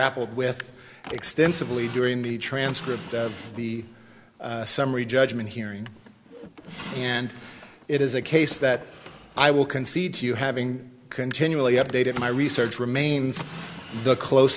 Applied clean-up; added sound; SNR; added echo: none; Drawer open or close; 17 dB; none.